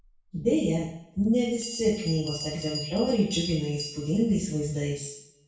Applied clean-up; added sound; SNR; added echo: none; Bell; 15 dB; reverberation time 0.6 s.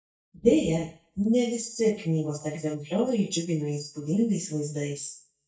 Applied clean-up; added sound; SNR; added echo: neural mask model DeepFilterNet 3.